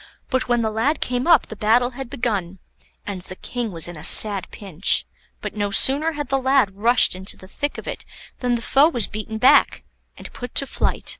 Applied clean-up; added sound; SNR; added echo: none; none; none; none.